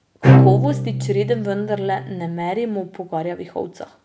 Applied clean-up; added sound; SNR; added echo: none; Bowed string instrument; -5 dB; none.